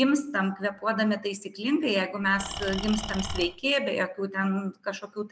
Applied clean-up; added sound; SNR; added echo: none; Engine / Tools; 8 dB; none.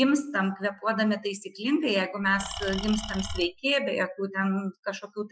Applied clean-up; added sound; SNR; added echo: classical method Wiener filter.